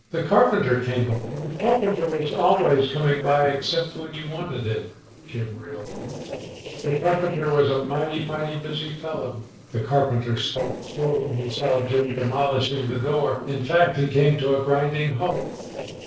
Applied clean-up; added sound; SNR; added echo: neural separator model SepFormer DNS4.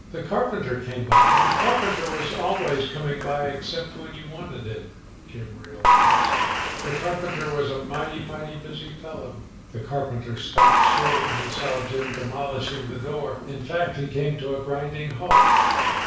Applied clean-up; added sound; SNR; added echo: none; Applause / Crowd; -5 dB; reverberation time 0.6 s.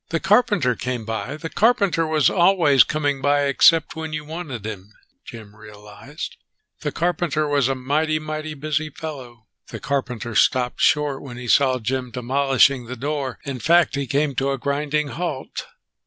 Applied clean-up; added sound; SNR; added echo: none; none; none; none.